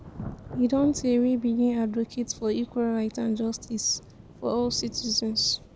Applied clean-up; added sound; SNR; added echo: none; Thunder / Rain; 17 dB; none.